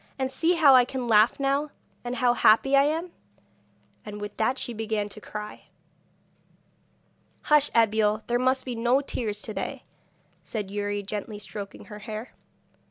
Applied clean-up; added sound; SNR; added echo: none; none; none; none.